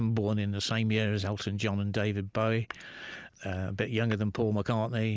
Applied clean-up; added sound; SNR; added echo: neural mask model Resemble Enhance denoiser.